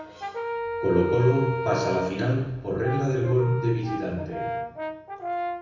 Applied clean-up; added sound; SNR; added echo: none; Brass instrument; 6 dB; reverberation time 0.9 s.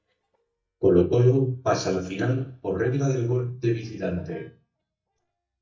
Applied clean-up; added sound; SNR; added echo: neural mask model DeepFilterNet 3.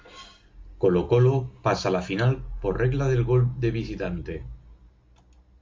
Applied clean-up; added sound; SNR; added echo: none; none; none; none.